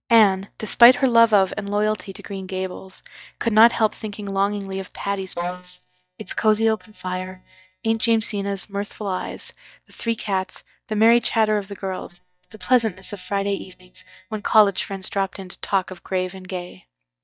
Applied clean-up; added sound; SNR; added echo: neural mask model DeepFilterNet 3.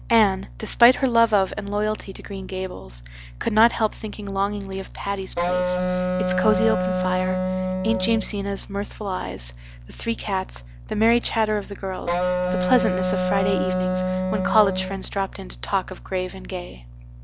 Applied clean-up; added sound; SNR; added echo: none; Wind instrument, woodwind instrument; 0 dB; none.